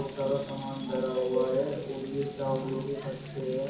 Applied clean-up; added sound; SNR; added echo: none; Frying (food); 17 dB; reverberation time 0.6 s.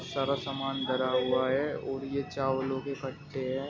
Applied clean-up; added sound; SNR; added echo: none; none; none; none.